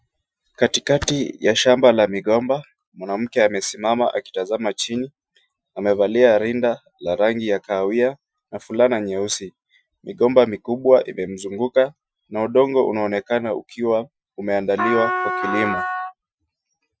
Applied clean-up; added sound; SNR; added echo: classical method Wiener filter.